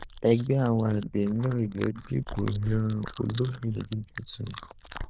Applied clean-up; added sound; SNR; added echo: neural diffusion model UNIVERSE++.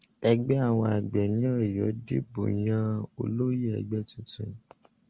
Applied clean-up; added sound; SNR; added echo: none; none; none; none.